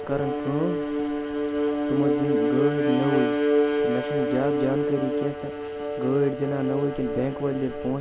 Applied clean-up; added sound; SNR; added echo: none; Bowed string instrument; -2 dB; none.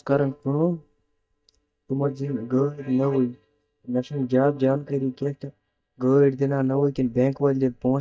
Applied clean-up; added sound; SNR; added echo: neural mask model DeepFilterNet 3.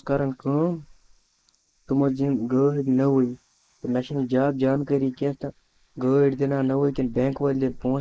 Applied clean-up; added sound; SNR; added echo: neural mask model Resemble Enhance denoiser.